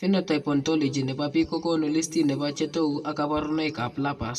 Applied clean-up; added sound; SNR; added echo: none; none; none; reverberation time 1.1 s.